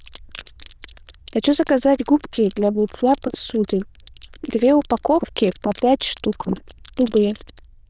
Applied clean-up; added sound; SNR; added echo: neural diffusion model UNIVERSE++.